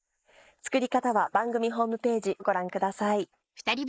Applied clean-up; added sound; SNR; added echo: neural mask model Resemble Enhance denoiser.